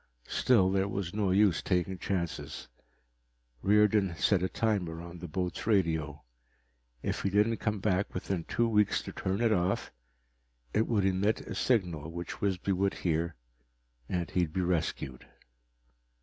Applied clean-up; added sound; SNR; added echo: none; none; none; none.